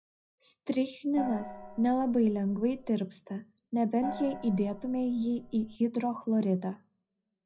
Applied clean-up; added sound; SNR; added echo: none; Gong; 12 dB; reverberation time 0.4 s.